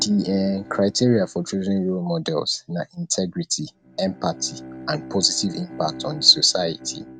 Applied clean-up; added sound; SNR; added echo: neural mask model RNNoise.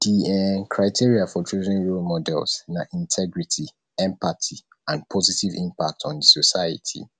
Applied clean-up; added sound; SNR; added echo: none; none; none; none.